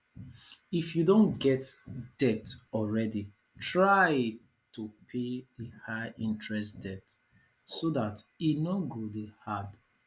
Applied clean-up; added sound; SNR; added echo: none; none; none; none.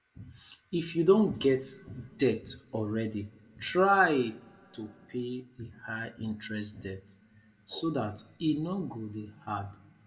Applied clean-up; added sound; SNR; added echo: none; none; none; reverberation time 2.4 s.